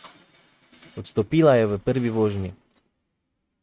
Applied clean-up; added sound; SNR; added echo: neural mask model RNNoise.